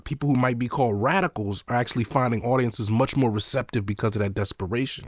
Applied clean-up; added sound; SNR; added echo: none; none; none; none.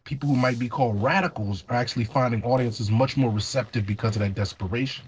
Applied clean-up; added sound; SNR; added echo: neural separator model SepFormer DNS4.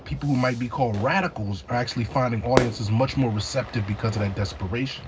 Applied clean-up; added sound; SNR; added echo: none; Fire / Fireworks; 10 dB; reverberation time 0.4 s.